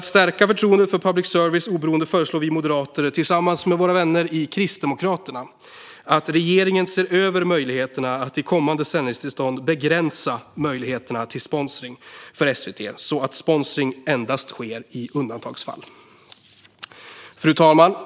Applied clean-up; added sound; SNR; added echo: none; none; none; none.